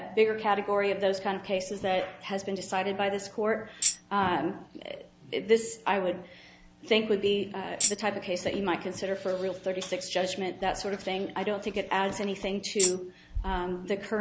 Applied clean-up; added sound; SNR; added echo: none; Tambourine; 2 dB; none.